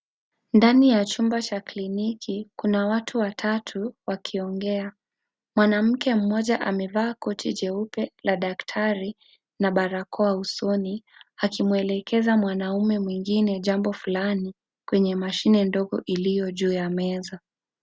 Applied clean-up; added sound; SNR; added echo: none; none; none; none.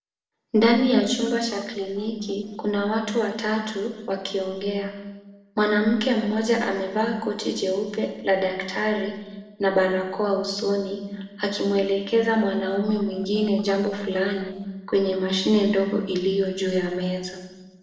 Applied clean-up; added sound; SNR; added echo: neural separator model SepFormer DNS4.